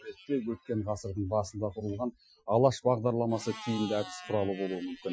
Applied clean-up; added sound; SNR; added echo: classical method Wiener filter.